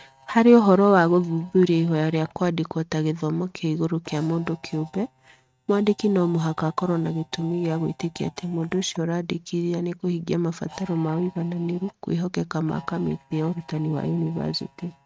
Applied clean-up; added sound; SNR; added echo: neural mask model RNNoise.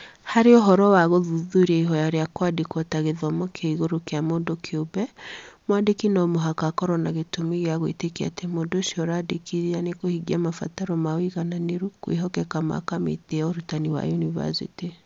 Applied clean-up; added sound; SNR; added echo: none; none; none; none.